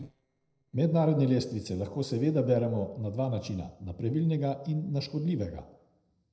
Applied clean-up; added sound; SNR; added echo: neural separator model SepFormer DNS4.